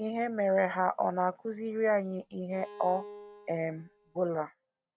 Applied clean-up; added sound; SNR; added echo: none; Bowed string instrument; 18 dB; none.